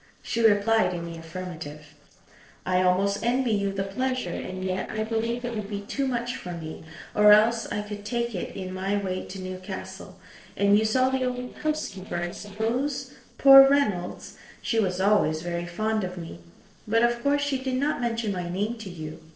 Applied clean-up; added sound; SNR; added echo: neural separator model SepFormer DNS4.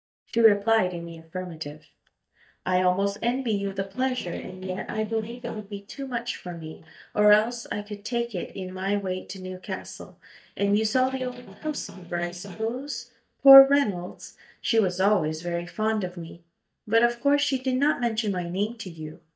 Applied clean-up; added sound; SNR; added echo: neural mask model DeepFilterNet 3.